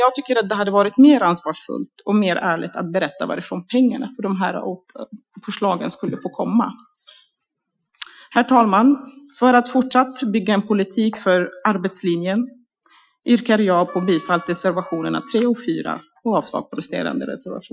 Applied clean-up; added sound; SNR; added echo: classical method Wiener filter.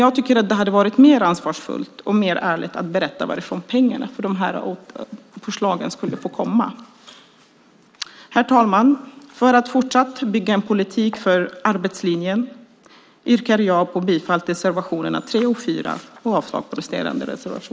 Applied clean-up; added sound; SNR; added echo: none; none; none; none.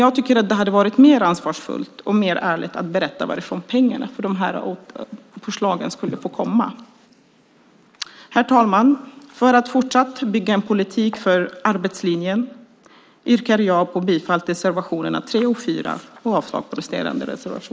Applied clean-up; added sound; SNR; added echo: neural mask model Resemble Enhance denoiser.